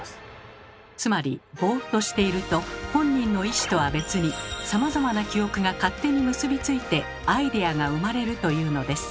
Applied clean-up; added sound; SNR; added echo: none; none; none; none.